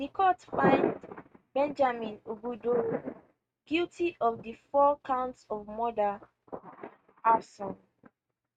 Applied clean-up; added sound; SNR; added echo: neural mask model RNNoise.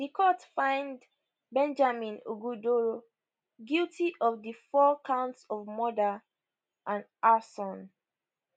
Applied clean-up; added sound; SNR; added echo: none; none; none; none.